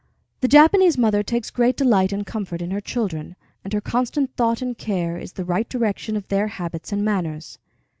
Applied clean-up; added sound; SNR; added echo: none; none; none; none.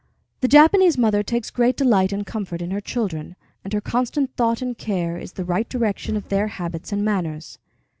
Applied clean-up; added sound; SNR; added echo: none; Run; 16 dB; none.